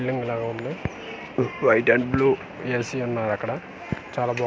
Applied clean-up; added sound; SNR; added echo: none; none; none; none.